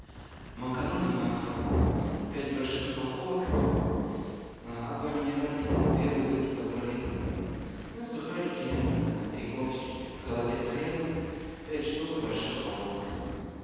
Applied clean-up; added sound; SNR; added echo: none; Wind; 16 dB; reverberation time 2.1 s.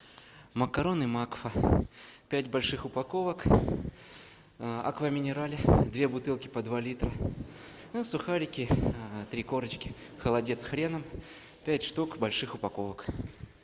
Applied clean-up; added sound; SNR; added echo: none; none; none; none.